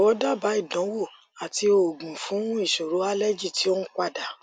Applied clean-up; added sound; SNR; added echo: none; none; none; none.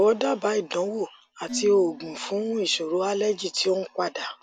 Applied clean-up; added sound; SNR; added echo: none; Dishes, pots, and pans; 19 dB; none.